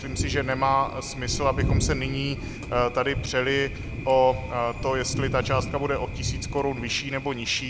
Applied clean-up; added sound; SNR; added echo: none; Thunder; 5 dB; none.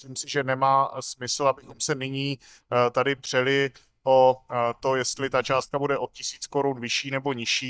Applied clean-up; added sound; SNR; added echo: neural mask model DeepFilterNet 3.